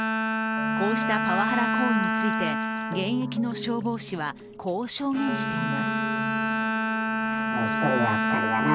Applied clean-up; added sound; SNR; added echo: none; Bowed string instrument; -2 dB; none.